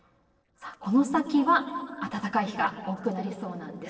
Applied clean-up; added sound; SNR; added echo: neural separator model SepFormer DNS4.